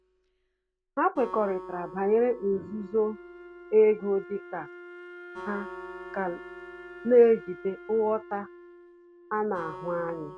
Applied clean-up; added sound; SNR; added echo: none; Acoustic guitar + Wind instrument, woodwind instrument; 15 dB; none.